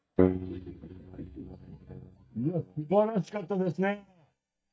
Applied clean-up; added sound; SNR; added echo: neural mask model DeepFilterNet 3.